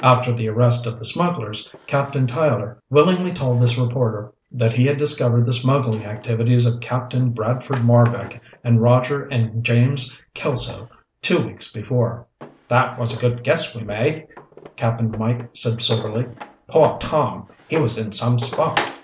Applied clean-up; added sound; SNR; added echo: none; Drawer open or close; 18 dB; none.